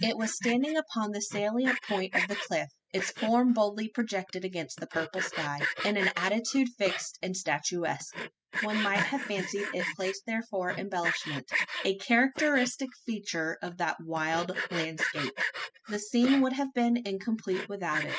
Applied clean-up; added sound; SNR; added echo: classical method spectral subtraction.